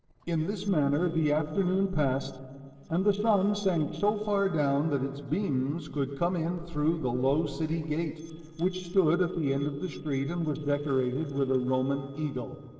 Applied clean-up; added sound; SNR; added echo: neural separator model SepFormer DNS4.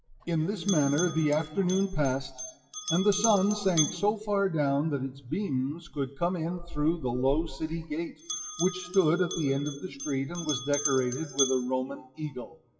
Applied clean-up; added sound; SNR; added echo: classical method WPE with log-MMSE.